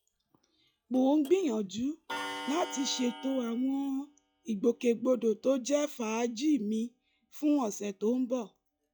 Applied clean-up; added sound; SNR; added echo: classical method log-MMSE.